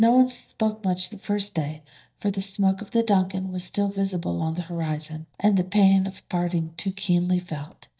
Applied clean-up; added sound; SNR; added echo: neural mask model DeepFilterNet 3.